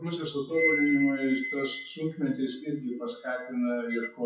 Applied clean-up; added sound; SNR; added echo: classical method WPE with log-MMSE.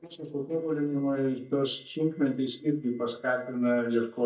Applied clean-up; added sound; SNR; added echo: neural mask model DeepFilterNet 3.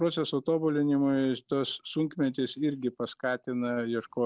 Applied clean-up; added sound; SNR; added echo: none; none; none; none.